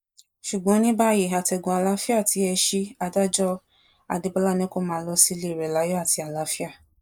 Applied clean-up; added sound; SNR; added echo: neural mask model Resemble Enhance denoiser.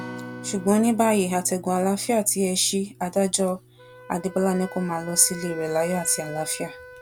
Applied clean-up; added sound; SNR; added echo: none; Acoustic guitar + Wind instrument, woodwind instrument; 16 dB; none.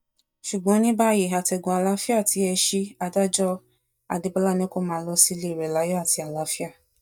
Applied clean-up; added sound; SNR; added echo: neural mask model DeepFilterNet 3.